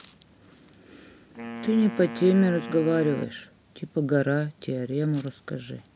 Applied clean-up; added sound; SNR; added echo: none; Wind instrument, woodwind instrument; 12 dB; none.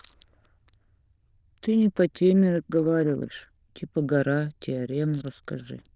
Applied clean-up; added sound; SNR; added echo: neural diffusion model UNIVERSE++.